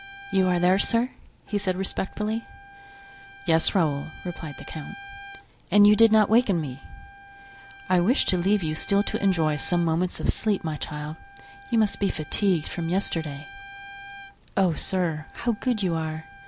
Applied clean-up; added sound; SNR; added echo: none; Trumpet; 19 dB; none.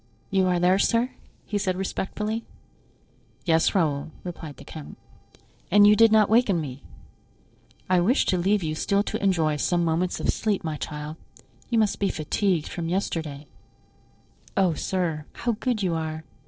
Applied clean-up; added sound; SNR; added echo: neural separator model SepFormer DNS4.